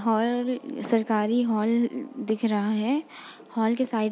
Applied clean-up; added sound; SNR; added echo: none; none; none; none.